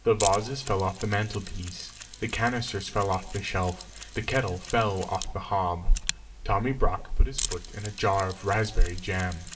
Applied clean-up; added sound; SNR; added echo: none; Mechanisms; 13 dB; reverberation time 0.8 s.